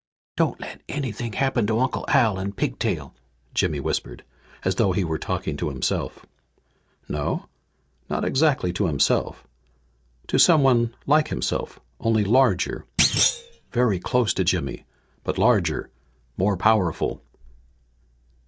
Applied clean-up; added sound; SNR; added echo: neural mask model DeepFilterNet 3.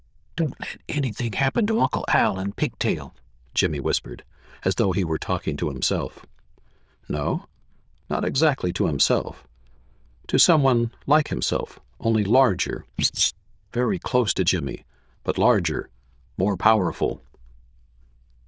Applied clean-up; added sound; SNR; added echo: neural diffusion model UNIVERSE++.